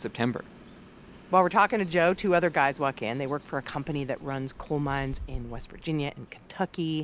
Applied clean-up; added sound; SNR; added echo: none; Bird; 17 dB; none.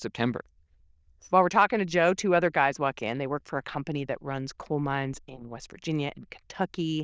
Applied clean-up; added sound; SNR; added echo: neural diffusion model UNIVERSE++.